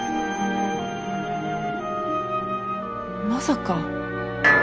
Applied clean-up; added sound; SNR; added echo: none; none; none; none.